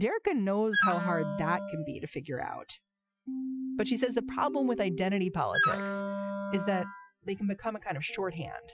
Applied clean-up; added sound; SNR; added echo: classical method Wiener filter.